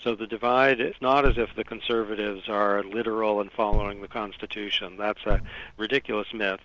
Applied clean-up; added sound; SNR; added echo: none; Bass drum; 3 dB; none.